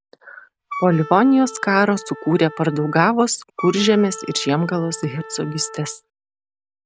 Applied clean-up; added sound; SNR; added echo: none; Wind instrument, woodwind instrument; 15 dB; none.